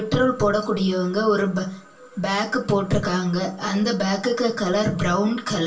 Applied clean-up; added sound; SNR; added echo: none; none; none; reverberation time 0.3 s.